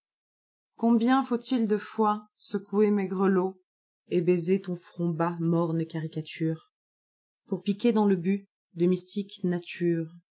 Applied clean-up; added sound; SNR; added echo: none; none; none; none.